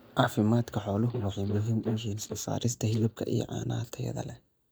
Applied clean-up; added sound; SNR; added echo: neural mask model DeepFilterNet 3.